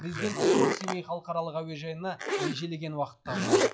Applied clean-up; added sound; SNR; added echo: classical method log-MMSE.